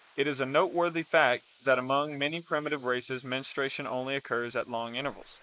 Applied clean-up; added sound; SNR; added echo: neural mask model Resemble Enhance denoiser.